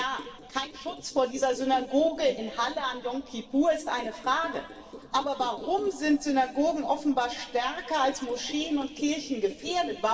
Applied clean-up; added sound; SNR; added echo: neural separator model SepFormer DNS4.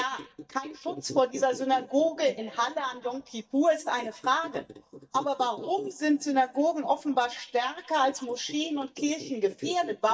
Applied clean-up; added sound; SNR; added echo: neural mask model DeepFilterNet 3.